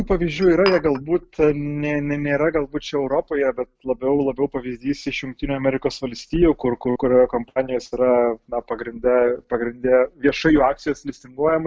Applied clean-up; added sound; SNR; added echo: none; Glass; 13 dB; none.